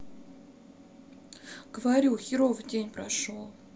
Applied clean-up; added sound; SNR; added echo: none; none; none; none.